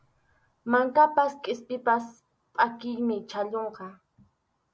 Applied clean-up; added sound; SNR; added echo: none; none; none; none.